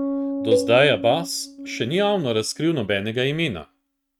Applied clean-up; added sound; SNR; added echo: neural mask model RNNoise.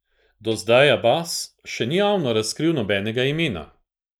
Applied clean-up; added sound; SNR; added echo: neural mask model Resemble Enhance denoiser.